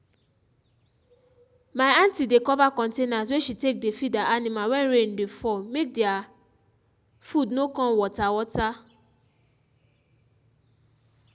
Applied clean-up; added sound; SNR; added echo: none; none; none; none.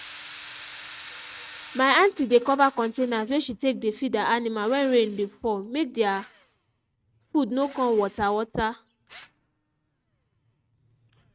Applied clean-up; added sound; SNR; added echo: neural mask model RNNoise.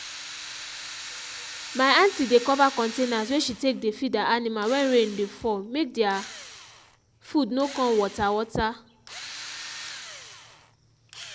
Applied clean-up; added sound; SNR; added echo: none; Drill; 14 dB; none.